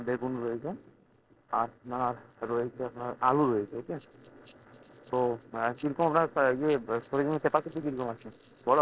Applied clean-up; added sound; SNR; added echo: neural separator model SepFormer DNS4.